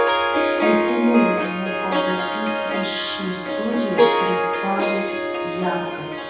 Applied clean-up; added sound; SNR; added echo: none; Harp; -4 dB; reverberation time 0.9 s.